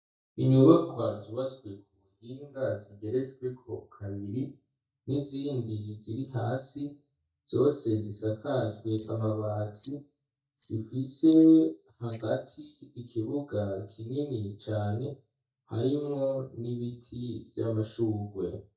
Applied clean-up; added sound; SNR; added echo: neural mask model DeepFilterNet 3.